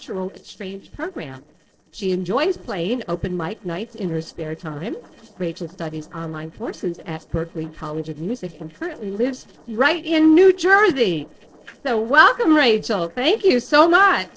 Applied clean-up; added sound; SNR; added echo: neural separator model SepFormer DNS4.